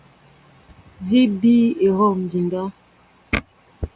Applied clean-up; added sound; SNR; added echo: none; none; none; none.